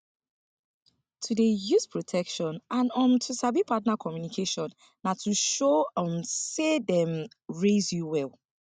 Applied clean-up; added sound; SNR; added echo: none; none; none; none.